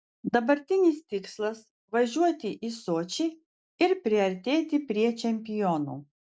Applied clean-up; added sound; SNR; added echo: none; none; none; none.